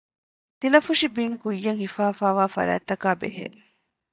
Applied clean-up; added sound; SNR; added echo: neural mask model DeepFilterNet 3.